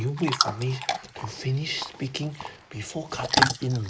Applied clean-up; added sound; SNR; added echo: neural mask model Resemble Enhance denoiser.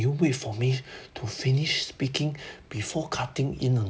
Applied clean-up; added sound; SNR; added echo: none; none; none; none.